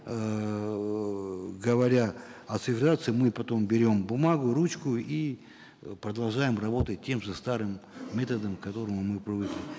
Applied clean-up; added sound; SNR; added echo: none; none; none; none.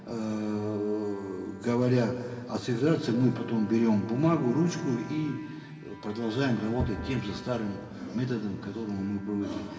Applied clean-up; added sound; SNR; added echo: none; Bowed string instrument; 19 dB; reverberation time 2.6 s.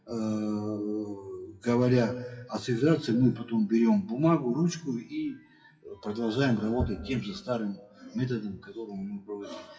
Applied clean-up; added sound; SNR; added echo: classical method WPE with log-MMSE.